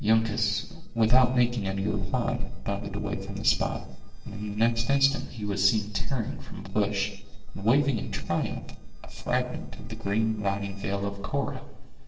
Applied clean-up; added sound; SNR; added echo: neural separator model SepFormer DNS4.